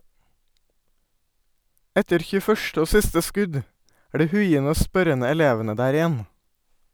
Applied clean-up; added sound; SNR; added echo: none; none; none; none.